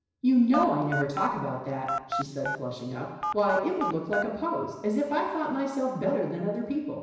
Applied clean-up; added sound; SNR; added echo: none; Telephone; 6 dB; reverberation time 1.0 s.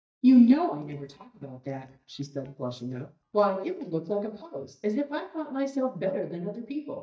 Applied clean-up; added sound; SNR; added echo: neural mask model DeepFilterNet 3.